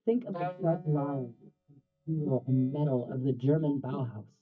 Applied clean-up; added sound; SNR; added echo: neural mask model DeepFilterNet 3.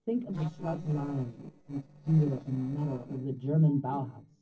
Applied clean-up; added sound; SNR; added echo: neural separator model SepFormer DNS4.